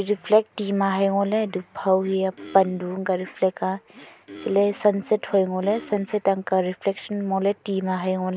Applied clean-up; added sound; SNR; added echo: none; Cough; 20 dB; none.